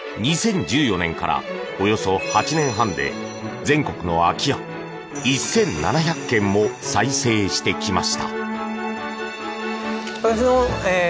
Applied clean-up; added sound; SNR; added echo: none; none; none; none.